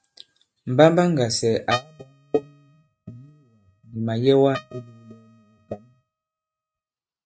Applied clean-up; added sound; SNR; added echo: neural mask model RNNoise.